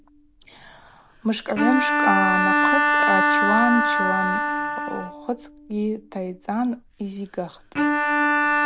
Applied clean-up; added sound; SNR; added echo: none; Bowed string instrument; -4 dB; none.